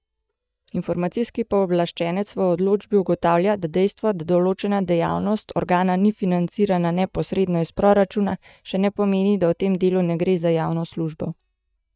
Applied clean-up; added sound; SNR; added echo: neural mask model DeepFilterNet 3.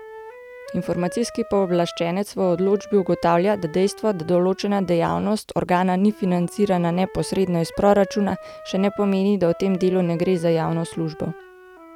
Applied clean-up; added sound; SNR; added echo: none; Wind instrument, woodwind instrument; 18 dB; none.